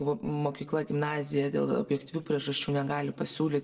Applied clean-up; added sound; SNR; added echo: neural separator model SepFormer DNS4.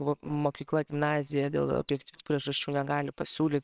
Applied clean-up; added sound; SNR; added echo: neural separator model SepFormer WHAMR!.